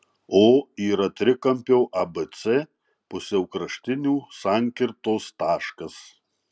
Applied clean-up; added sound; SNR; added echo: none; none; none; none.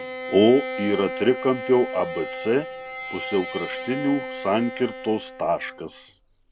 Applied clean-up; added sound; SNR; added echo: none; Bowed string instrument; 9 dB; none.